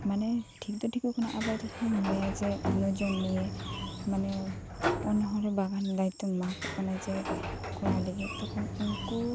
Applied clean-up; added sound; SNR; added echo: none; Sliding door; 5 dB; none.